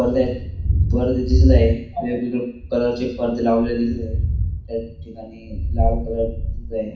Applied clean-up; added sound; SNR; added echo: none; Thunder; -1 dB; reverberation time 0.6 s.